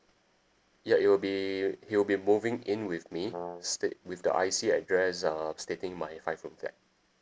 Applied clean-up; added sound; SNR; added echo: none; Brass instrument; 10 dB; none.